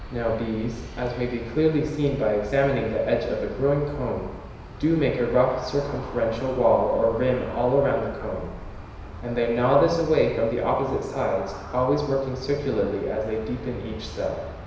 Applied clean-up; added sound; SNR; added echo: none; Aircraft; 13 dB; reverberation time 1.0 s.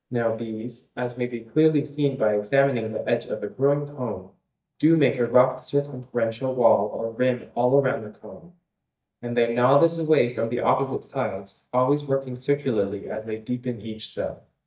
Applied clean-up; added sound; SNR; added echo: neural mask model DeepFilterNet 3.